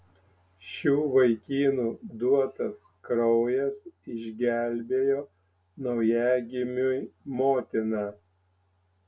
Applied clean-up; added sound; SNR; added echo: none; none; none; none.